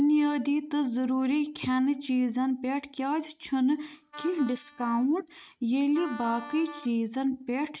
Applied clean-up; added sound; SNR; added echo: neural mask model RNNoise.